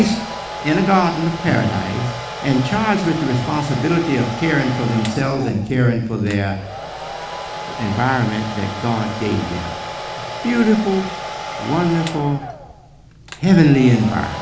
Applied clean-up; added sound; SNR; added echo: none; Domestic sounds, home sounds; 10 dB; none.